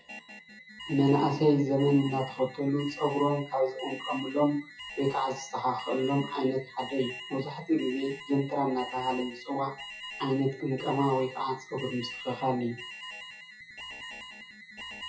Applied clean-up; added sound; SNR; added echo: classical method WPE with log-MMSE.